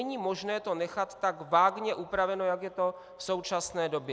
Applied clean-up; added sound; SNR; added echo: none; none; none; none.